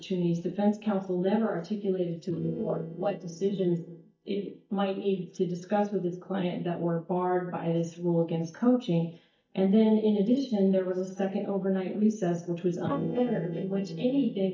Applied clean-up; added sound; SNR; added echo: neural mask model DeepFilterNet 3.